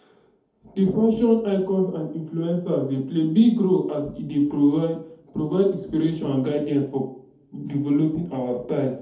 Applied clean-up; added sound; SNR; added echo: none; none; none; reverberation time 0.6 s.